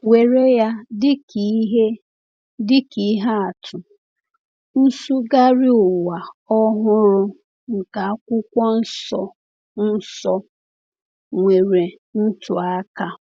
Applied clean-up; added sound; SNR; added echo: none; none; none; none.